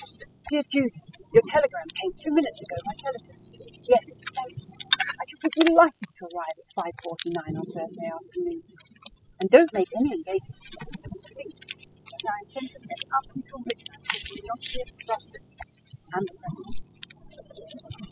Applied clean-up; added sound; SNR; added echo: classical method spectral subtraction.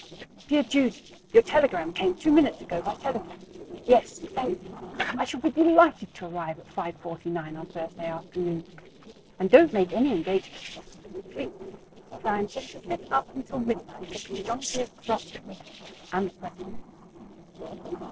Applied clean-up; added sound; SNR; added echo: neural separator model SepFormer DNS4.